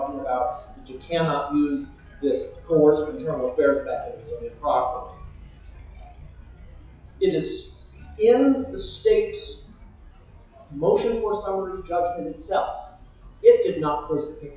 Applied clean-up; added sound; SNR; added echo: classical method WPE with log-MMSE.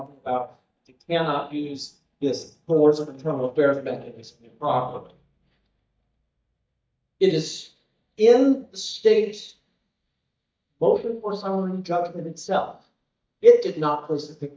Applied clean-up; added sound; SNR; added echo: neural mask model DeepFilterNet 3.